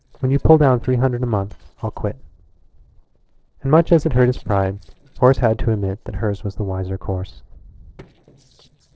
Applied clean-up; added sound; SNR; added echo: neural separator model SepFormer DNS4.